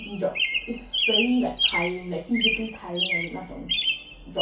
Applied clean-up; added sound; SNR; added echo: none; Chirp, tweet; -2 dB; reverberation time 0.3 s.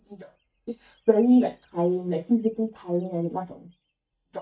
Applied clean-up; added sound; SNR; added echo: neural mask model DeepFilterNet 3.